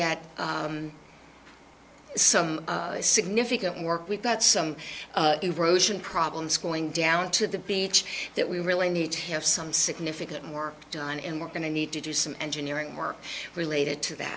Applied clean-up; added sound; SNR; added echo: none; none; none; none.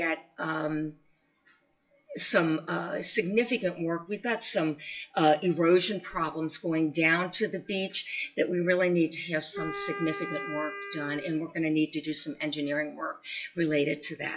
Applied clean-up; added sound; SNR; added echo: classical method WPE with log-MMSE.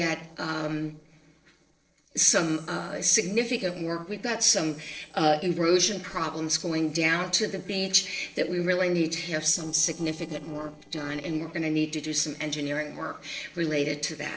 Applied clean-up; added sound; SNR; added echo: neural separator model SepFormer DNS4.